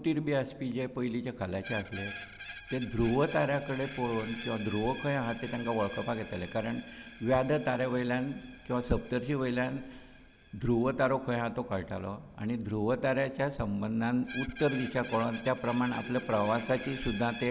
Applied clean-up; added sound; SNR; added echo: none; Screech; 16 dB; none.